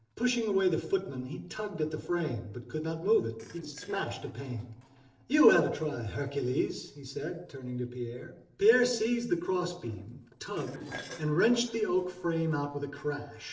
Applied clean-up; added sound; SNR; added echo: neural separator model SepFormer DNS4.